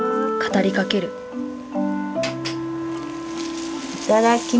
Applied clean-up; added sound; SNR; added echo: none; none; none; none.